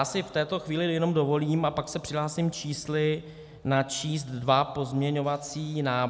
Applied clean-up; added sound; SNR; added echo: none; none; none; none.